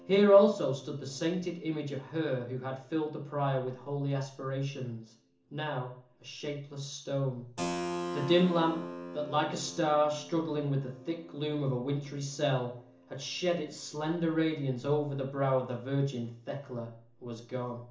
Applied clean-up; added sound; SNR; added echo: none; Keyboard (musical); 14 dB; reverberation time 0.7 s.